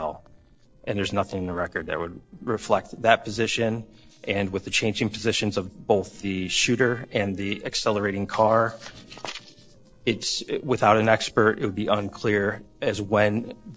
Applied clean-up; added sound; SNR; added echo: neural separator model SepFormer DNS4.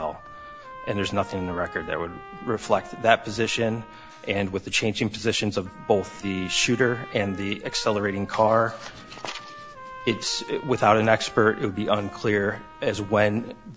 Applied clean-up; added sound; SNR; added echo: none; Trumpet; 18 dB; none.